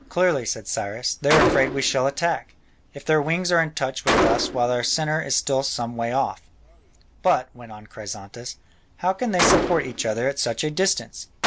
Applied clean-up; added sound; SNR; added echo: none; Gunshot, gunfire; 4 dB; none.